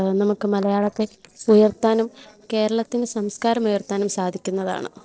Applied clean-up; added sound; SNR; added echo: neural separator model SepFormer DNS4.